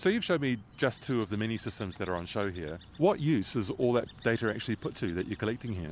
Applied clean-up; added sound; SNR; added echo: none; none; none; none.